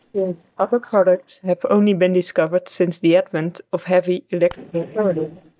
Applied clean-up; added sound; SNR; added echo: neural mask model DeepFilterNet 3.